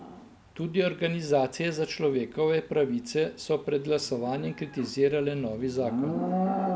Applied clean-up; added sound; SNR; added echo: none; Livestock, farm animals, working animals; 7 dB; none.